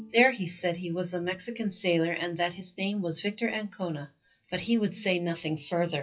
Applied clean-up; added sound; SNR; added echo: classical method WPE with log-MMSE.